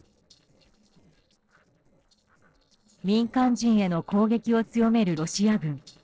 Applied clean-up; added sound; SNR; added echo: neural separator model SepFormer DNS4.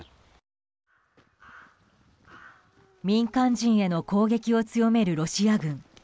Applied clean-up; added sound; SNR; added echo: none; none; none; none.